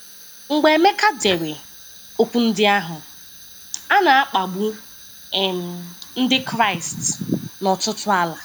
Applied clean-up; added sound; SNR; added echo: none; Fire; 19 dB; none.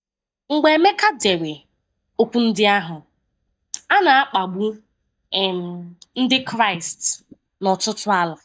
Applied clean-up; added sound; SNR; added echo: neural mask model DeepFilterNet 3.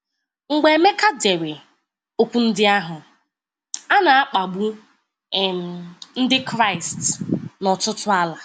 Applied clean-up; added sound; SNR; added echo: none; none; none; none.